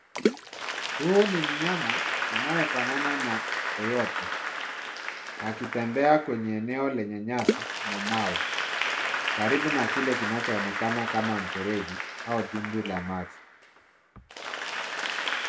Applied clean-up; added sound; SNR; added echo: none; Applause / Crowd + Water / Splash, splatter; 1 dB; none.